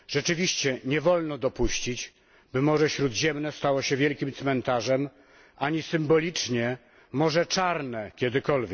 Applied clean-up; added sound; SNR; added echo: none; none; none; none.